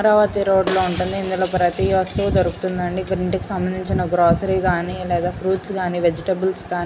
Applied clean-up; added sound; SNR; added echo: none; Shatter; 16 dB; none.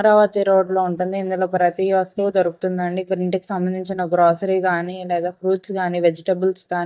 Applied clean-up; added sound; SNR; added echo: neural mask model DeepFilterNet 3.